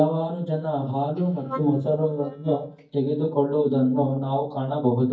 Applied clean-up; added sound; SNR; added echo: neural mask model DeepFilterNet 3.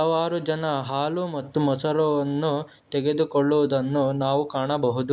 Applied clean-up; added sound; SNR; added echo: none; none; none; none.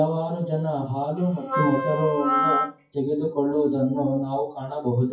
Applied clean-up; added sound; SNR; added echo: classical method WPE with log-MMSE.